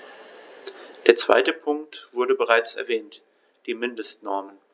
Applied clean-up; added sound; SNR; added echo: none; none; none; none.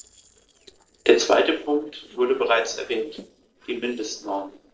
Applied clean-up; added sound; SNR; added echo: neural separator model SepFormer DNS4.